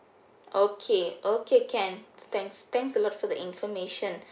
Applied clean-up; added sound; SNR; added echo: none; none; none; none.